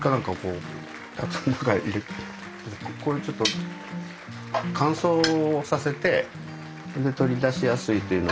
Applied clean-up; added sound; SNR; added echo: none; Applause; 18 dB; none.